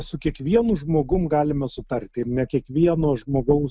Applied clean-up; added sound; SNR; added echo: none; none; none; none.